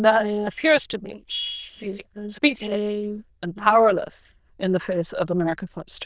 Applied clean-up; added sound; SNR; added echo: neural diffusion model UNIVERSE++.